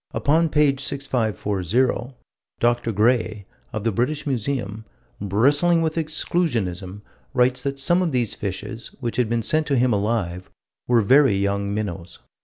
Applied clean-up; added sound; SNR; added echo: none; none; none; none.